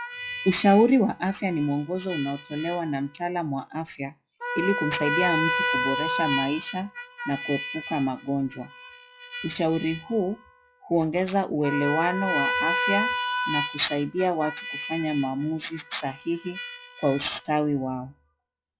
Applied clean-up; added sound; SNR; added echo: classical method log-MMSE.